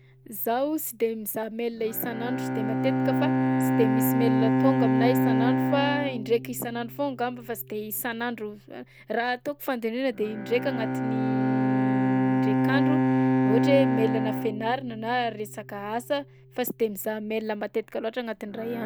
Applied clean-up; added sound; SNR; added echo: none; Bowed string instrument; -2 dB; none.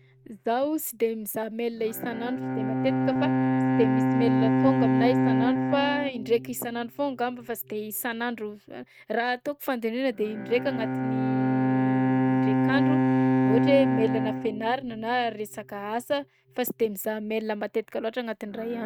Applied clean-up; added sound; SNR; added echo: neural mask model RNNoise.